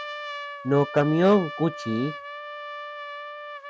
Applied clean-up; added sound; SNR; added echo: none; Trumpet; 10 dB; none.